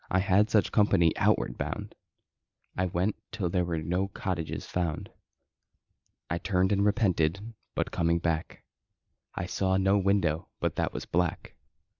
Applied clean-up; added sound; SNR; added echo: none; none; none; none.